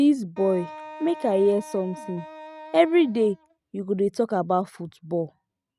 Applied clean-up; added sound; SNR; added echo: neural mask model RNNoise.